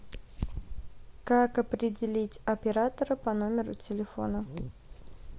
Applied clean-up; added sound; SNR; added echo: none; none; none; none.